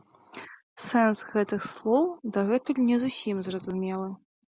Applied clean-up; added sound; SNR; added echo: none; none; none; none.